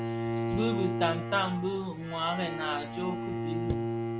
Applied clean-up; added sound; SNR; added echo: none; Bowed string instrument; 0 dB; none.